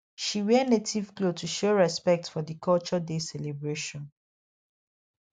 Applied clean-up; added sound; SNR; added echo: none; none; none; none.